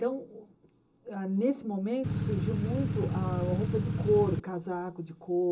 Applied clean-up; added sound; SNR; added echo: none; Engine / Truck / Car; -1 dB; reverberation time 0.2 s.